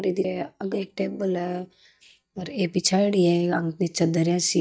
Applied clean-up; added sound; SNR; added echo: neural mask model DeepFilterNet 3.